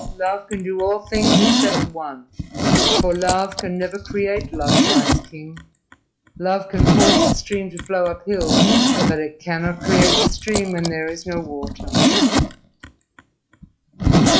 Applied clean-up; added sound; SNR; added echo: classical method log-MMSE.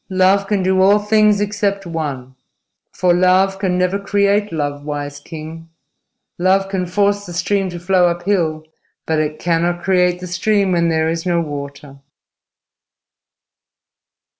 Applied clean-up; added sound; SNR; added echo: none; none; none; none.